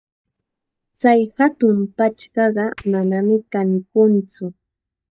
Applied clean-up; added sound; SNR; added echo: neural mask model DeepFilterNet 3.